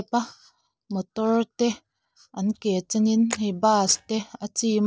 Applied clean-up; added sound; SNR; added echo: neural separator model SepFormer DNS4.